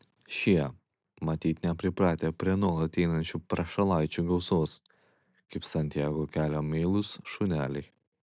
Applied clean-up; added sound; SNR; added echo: none; none; none; none.